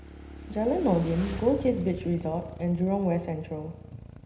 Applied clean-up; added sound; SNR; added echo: none; Motorcycle / Engine; 12 dB; reverberation time 0.9 s.